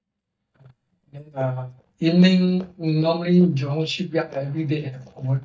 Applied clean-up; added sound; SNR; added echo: neural mask model DeepFilterNet 3.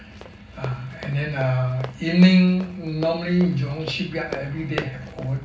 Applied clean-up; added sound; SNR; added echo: none; Run; 16 dB; reverberation time 0.4 s.